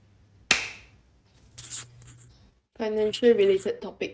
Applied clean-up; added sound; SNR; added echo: neural mask model RNNoise.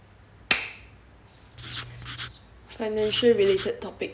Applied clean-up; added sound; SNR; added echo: none; Writing; 8 dB; none.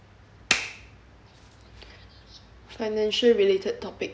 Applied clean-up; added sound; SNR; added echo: none; none; none; none.